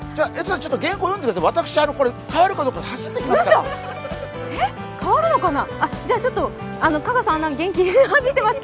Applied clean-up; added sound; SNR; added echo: none; none; none; none.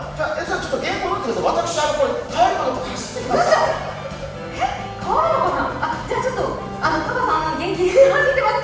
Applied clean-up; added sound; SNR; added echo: none; none; none; reverberation time 1.1 s.